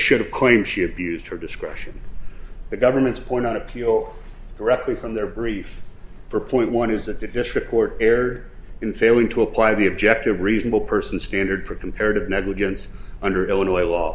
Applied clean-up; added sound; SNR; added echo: none; none; none; none.